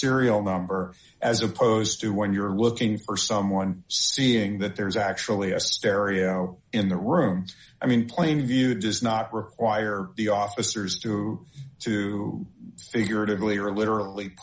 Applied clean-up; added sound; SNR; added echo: none; none; none; none.